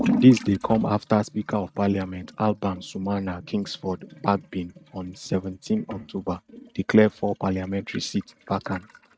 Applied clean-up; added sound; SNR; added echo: neural mask model RNNoise.